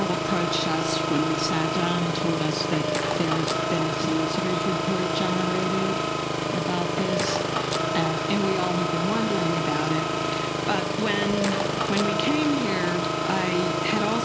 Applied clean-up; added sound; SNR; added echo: none; Engine; -2 dB; none.